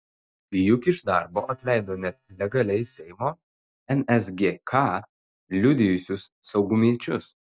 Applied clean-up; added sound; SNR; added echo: neural mask model DeepFilterNet 3.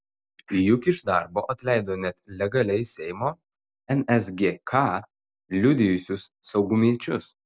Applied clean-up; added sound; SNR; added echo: none; none; none; none.